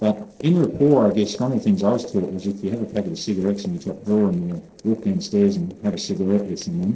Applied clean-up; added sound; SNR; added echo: neural separator model SepFormer DNS4.